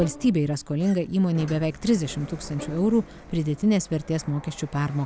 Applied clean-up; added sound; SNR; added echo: none; Bowed string instrument + Sliding door; 18 dB; none.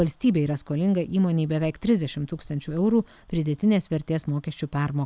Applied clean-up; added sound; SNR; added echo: none; none; none; none.